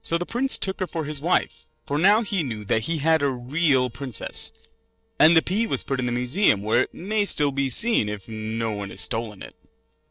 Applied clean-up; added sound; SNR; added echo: neural separator model SepFormer DNS4.